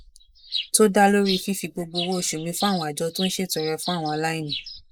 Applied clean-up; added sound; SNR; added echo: neural mask model Resemble Enhance denoiser.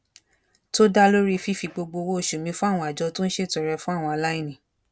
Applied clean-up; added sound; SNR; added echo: none; none; none; none.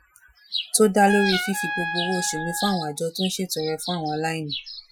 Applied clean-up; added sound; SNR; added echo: classical method Wiener filter.